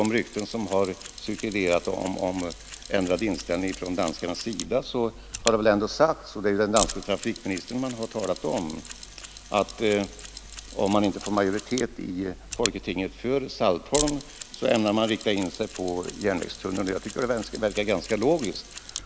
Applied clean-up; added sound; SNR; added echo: none; Mechanisms; 12 dB; none.